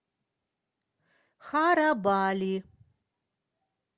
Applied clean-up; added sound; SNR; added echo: none; none; none; none.